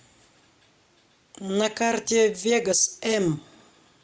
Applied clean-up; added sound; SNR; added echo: none; none; none; none.